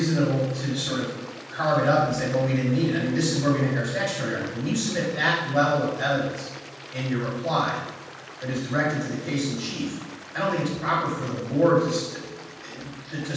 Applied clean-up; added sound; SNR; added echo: none; Stream; 17 dB; reverberation time 1.2 s.